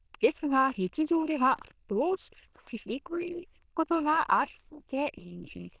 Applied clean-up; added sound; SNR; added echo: neural diffusion model UNIVERSE++.